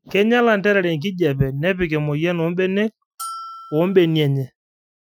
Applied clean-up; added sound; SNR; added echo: classical method Wiener filter.